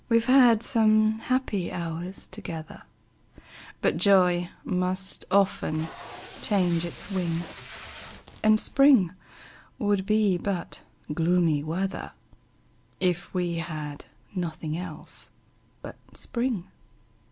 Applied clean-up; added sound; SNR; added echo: none; Packing tape, duct tape; 15 dB; none.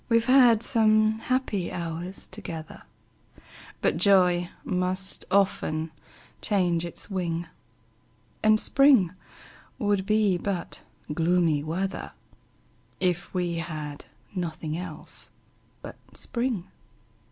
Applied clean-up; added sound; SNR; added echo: none; none; none; none.